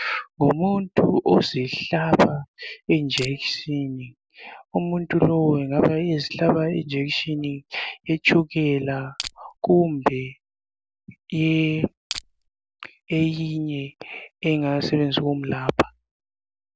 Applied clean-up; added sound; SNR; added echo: none; Crushing; 11 dB; none.